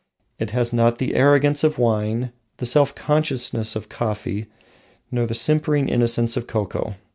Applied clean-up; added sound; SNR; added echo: none; none; none; none.